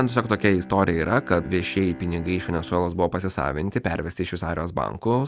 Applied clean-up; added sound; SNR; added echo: none; Bowed string instrument; 19 dB; none.